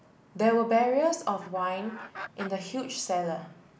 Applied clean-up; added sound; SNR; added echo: none; Chicken, rooster; 16 dB; none.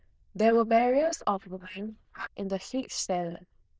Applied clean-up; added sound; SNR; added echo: neural diffusion model UNIVERSE++.